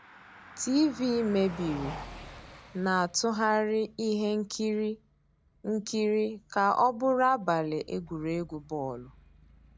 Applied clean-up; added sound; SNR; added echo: none; Car passing by; 19 dB; none.